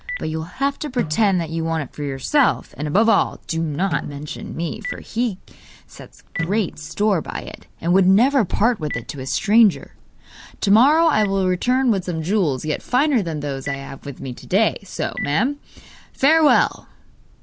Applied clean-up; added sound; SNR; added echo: none; Snare drum + Telephone; 16 dB; none.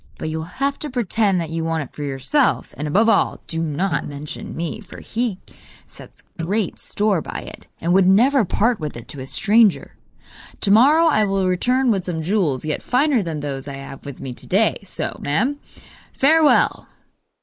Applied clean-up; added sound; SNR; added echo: neural mask model Resemble Enhance denoiser.